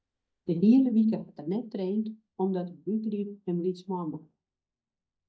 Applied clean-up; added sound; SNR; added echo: neural mask model DeepFilterNet 3.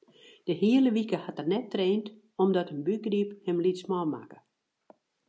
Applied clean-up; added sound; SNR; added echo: none; none; none; none.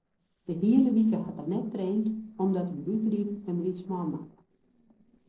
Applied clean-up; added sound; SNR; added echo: neural separator model SepFormer DNS4.